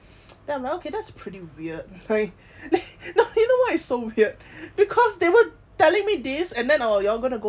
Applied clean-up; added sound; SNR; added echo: none; none; none; none.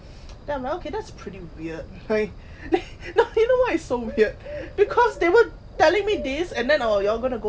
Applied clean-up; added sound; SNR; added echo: none; Bird; 15 dB; none.